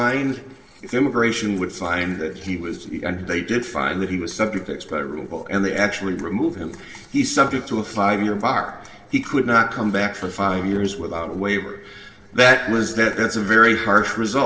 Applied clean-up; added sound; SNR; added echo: neural separator model SepFormer DNS4.